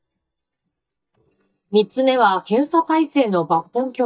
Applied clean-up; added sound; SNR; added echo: neural mask model DeepFilterNet 3.